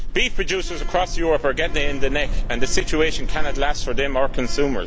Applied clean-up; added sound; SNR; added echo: none; Sliding door; -3 dB; none.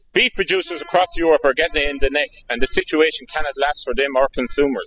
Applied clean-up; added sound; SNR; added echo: classical method spectral subtraction.